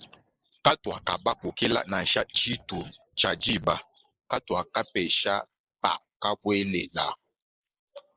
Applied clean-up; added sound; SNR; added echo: neural mask model Resemble Enhance denoiser.